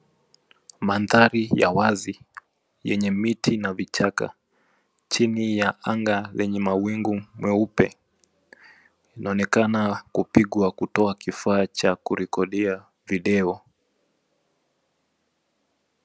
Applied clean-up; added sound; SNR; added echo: none; none; none; none.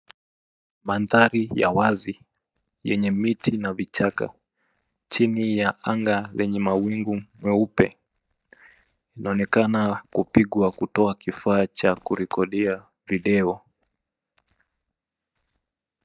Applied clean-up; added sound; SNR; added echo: neural mask model DeepFilterNet 3.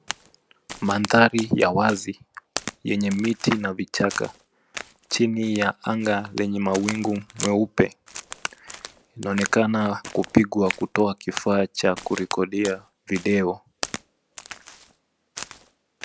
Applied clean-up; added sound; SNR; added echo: none; Crack + Clapping; 13 dB; none.